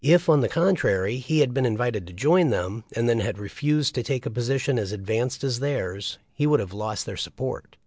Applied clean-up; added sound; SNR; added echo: none; none; none; none.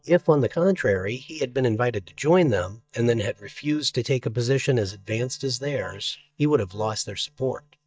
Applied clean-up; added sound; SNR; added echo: neural mask model DeepFilterNet 3.